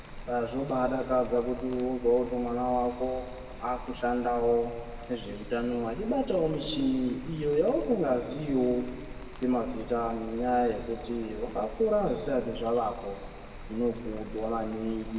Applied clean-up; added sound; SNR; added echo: none; Rain; 12 dB; reverberation time 1.5 s.